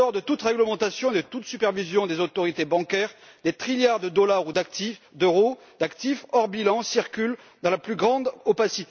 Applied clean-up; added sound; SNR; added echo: none; none; none; none.